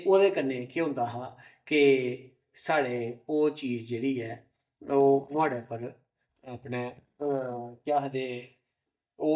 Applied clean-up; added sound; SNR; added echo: neural mask model DeepFilterNet 3.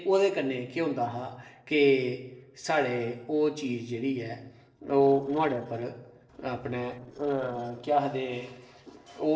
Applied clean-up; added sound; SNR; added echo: neural separator model SepFormer DNS4.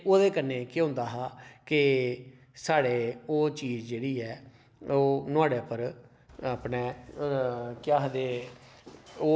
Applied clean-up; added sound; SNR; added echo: none; none; none; none.